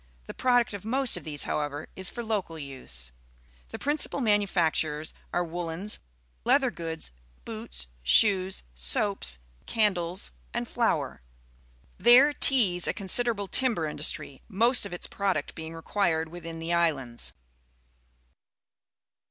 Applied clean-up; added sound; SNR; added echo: none; none; none; none.